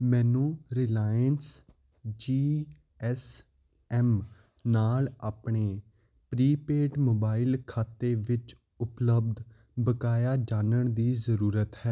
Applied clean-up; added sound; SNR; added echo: none; none; none; none.